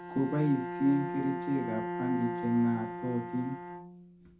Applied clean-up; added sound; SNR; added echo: none; Bowed string instrument; 6 dB; reverberation time 0.2 s.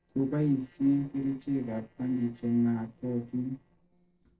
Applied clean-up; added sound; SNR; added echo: neural separator model SepFormer DNS4.